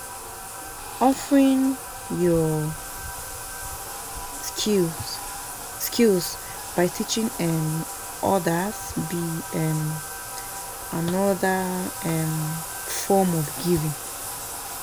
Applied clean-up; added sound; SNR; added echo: none; Bathtub (filling or washing); 9 dB; none.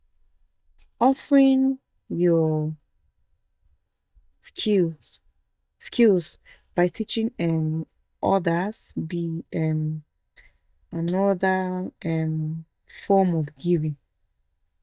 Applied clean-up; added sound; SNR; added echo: neural mask model DeepFilterNet 3.